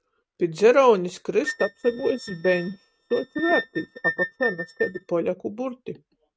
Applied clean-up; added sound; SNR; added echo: neural mask model RNNoise.